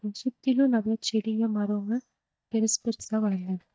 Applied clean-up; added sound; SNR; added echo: neural mask model DeepFilterNet 3.